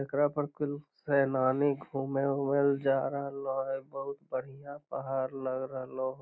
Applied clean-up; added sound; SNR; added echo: none; none; none; none.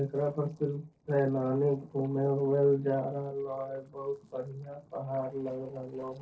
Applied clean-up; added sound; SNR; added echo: neural separator model SepFormer DNS4.